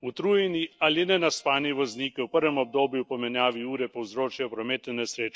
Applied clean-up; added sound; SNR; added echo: neural mask model DeepFilterNet 3.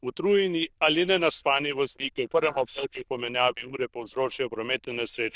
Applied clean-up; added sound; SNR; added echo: neural diffusion model UNIVERSE++.